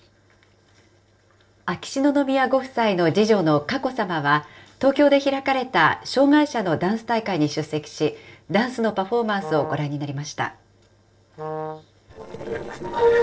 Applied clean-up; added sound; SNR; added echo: neural separator model SepFormer DNS4.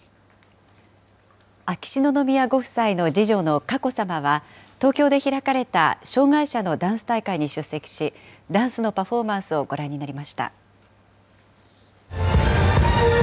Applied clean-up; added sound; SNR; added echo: none; none; none; none.